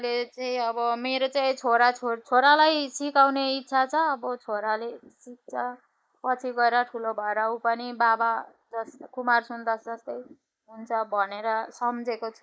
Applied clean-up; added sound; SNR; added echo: neural mask model Resemble Enhance denoiser.